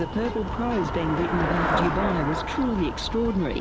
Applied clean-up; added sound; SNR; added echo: none; Traffic noise, roadway noise / Bicycle; 2 dB; none.